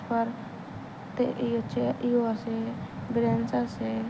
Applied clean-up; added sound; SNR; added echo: none; none; none; none.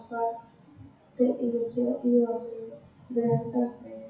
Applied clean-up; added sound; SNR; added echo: classical method WPE with log-MMSE.